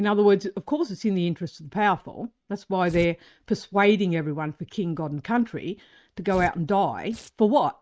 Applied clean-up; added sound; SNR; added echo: neural mask model RNNoise.